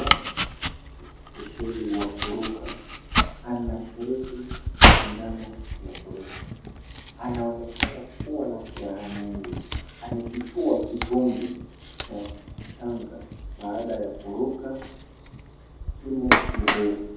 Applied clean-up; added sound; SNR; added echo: none; Domestic sounds, home sounds; -4 dB; reverberation time 0.8 s.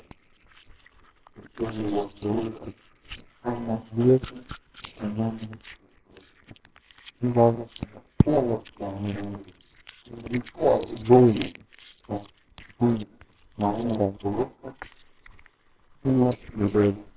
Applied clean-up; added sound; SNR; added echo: neural separator model SepFormer WHAMR!.